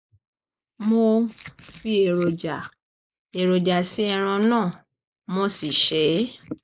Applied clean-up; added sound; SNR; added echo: neural mask model Resemble Enhance denoiser.